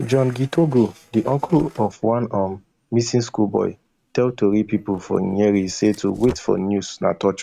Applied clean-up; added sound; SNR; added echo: neural mask model RNNoise.